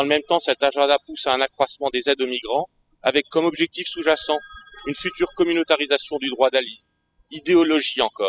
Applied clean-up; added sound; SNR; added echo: classical method spectral subtraction.